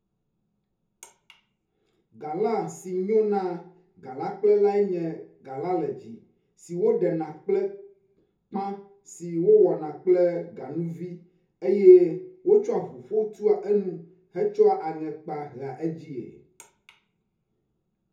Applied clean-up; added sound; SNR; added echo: none; none; none; reverberation time 0.5 s.